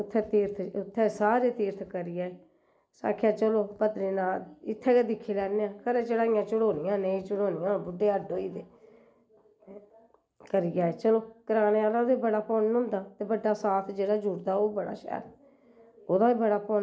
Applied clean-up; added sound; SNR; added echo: none; none; none; none.